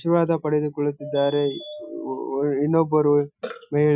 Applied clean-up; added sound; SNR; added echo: classical method Wiener filter.